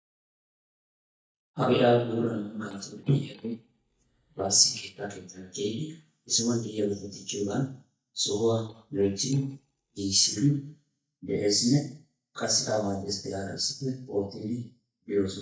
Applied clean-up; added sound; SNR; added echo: neural mask model DeepFilterNet 3.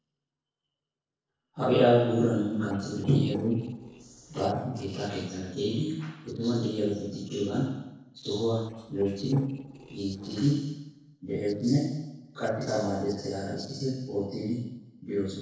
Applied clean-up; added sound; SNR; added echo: neural separator model SepFormer DNS4.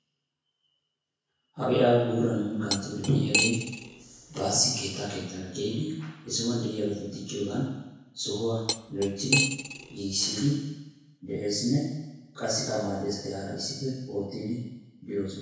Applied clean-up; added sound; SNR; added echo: none; Cutlery, silverware; 2 dB; reverberation time 1.0 s.